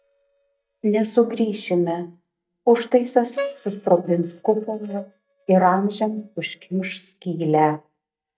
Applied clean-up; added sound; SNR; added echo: neural mask model DeepFilterNet 3.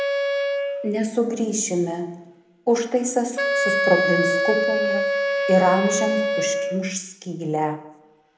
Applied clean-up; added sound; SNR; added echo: none; Wind instrument, woodwind instrument; 0 dB; reverberation time 0.7 s.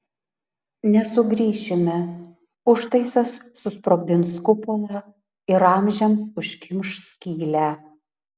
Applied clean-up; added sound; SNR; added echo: none; none; none; none.